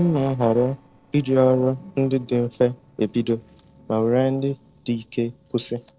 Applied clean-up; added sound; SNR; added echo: neural separator model SepFormer DNS4.